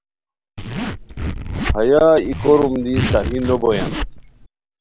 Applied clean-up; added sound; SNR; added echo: none; Zipper (clothing); 5 dB; none.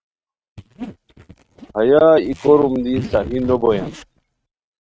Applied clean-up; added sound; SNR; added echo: neural mask model RNNoise.